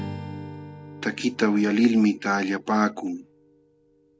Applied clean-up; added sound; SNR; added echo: none; Strum; 16 dB; none.